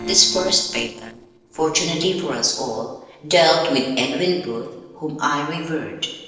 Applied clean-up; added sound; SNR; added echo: neural separator model SepFormer DNS4.